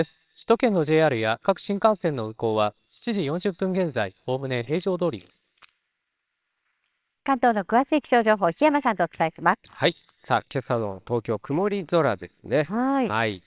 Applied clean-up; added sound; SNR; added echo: neural separator model SepFormer WHAMR!.